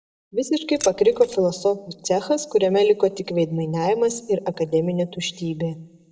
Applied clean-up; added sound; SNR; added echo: neural separator model SepFormer DNS4.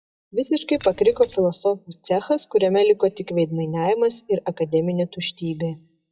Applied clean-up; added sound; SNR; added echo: classical method WPE with log-MMSE.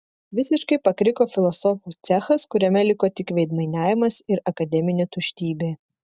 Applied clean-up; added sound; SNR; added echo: none; none; none; none.